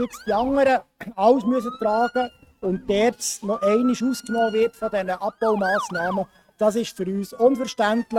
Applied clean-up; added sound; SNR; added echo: neural mask model RNNoise.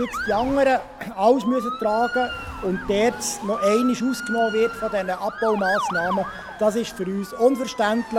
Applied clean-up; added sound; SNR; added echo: none; Motor vehicle (road) / Siren; 9 dB; none.